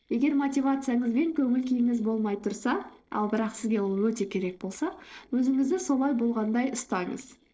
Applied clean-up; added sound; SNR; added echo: neural separator model SepFormer DNS4.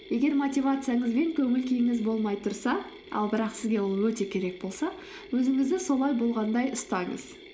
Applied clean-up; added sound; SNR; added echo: none; Mechanisms; 19 dB; none.